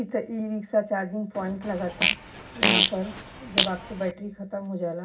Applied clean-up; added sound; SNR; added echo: none; Fart; -4 dB; reverberation time 0.4 s.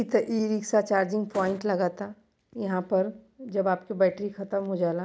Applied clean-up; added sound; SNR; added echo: none; none; none; none.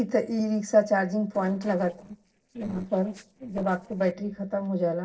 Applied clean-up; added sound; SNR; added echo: neural separator model SepFormer DNS4.